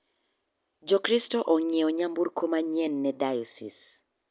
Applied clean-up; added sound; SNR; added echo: none; none; none; none.